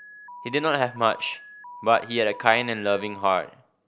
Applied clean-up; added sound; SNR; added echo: none; Alarm; 18 dB; none.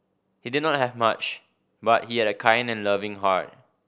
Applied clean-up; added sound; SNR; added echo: none; none; none; none.